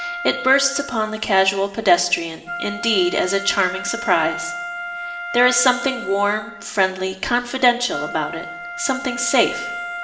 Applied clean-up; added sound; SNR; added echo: none; Wind instrument, woodwind instrument; 10 dB; reverberation time 1.1 s.